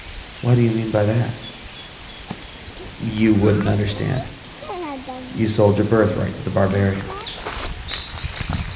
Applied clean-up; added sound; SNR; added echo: none; Bird vocalization, bird call, bird song; 9 dB; reverberation time 1.1 s.